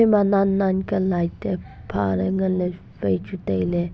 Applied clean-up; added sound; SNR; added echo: none; none; none; none.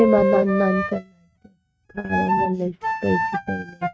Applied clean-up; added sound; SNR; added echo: neural mask model RNNoise.